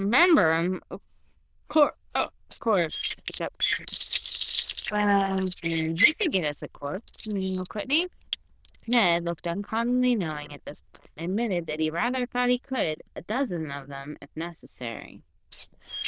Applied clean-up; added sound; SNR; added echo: neural diffusion model UNIVERSE++.